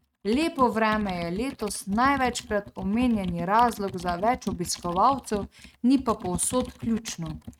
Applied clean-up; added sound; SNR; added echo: neural mask model RNNoise.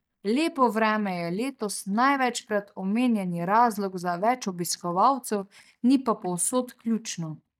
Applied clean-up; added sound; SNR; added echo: neural mask model DeepFilterNet 3.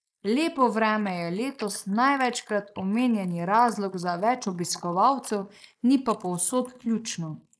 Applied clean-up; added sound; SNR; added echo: neural mask model Resemble Enhance denoiser.